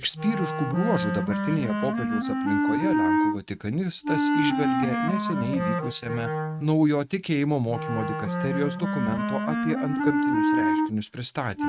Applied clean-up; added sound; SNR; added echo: neural mask model RNNoise.